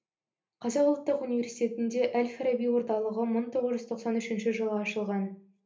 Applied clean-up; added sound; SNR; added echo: none; none; none; reverberation time 0.3 s.